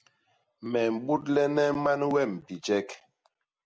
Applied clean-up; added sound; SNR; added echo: none; none; none; none.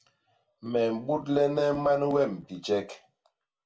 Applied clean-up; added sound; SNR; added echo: none; none; none; reverberation time 0.2 s.